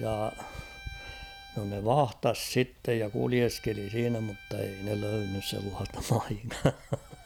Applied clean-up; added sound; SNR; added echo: none; Bowed string instrument; 20 dB; none.